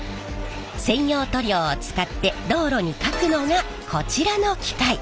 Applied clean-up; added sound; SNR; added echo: none; Tools; 18 dB; none.